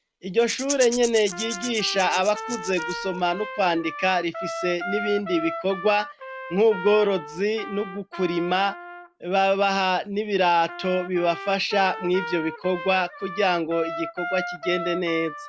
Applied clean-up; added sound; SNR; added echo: none; Trumpet + Rattle / Rattle (instrument); 10 dB; none.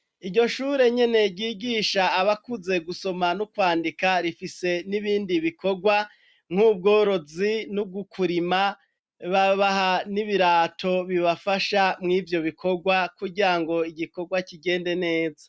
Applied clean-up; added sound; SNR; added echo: none; none; none; none.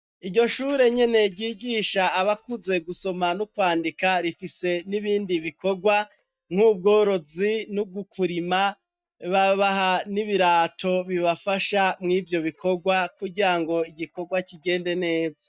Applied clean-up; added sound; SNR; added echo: neural mask model DeepFilterNet 3.